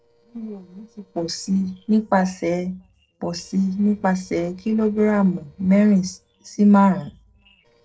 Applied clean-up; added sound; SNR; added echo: neural separator model SepFormer DNS4.